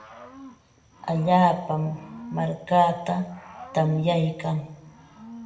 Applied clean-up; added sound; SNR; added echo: none; Cricket / Growling; 19 dB; reverberation time 0.7 s.